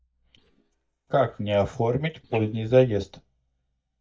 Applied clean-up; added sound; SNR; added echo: neural mask model DeepFilterNet 3.